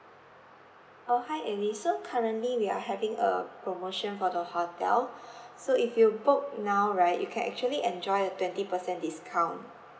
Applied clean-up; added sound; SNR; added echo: none; none; none; none.